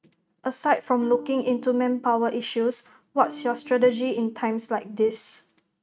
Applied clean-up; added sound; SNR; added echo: neural mask model RNNoise.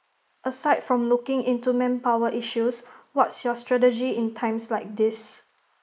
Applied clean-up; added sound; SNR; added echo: neural mask model Resemble Enhance denoiser.